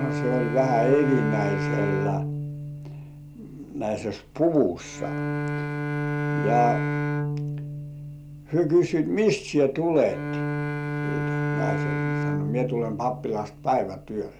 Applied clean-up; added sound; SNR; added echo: none; Bowed string instrument; 3 dB; none.